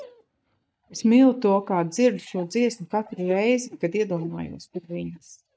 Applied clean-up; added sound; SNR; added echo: neural mask model DeepFilterNet 3.